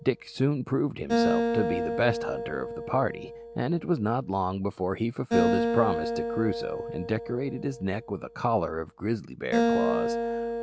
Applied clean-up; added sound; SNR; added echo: none; Acoustic guitar; 1 dB; none.